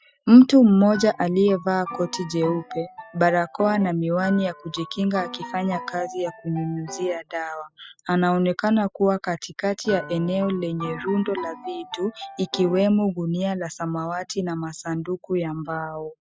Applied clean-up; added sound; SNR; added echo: classical method spectral subtraction.